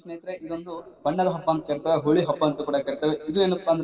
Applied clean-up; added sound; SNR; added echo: neural separator model SepFormer DNS4.